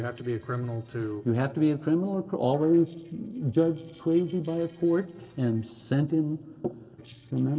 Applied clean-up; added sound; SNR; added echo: neural separator model SepFormer DNS4.